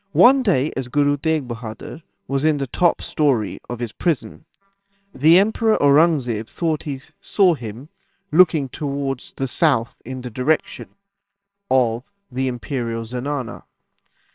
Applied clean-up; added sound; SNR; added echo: neural separator model SepFormer WHAMR!.